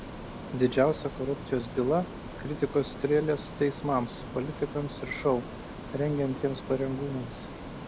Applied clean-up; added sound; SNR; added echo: none; Ocean; 10 dB; none.